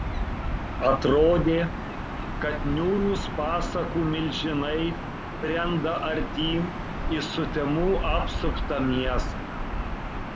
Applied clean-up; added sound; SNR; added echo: none; Gull, seagull / Ocean; 3 dB; none.